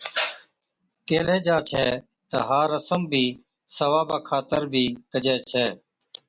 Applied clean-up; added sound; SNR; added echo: none; none; none; none.